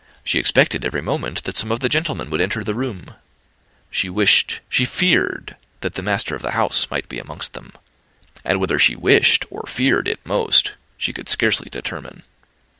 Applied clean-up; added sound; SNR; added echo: none; none; none; none.